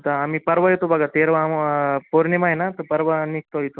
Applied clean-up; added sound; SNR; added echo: none; none; none; none.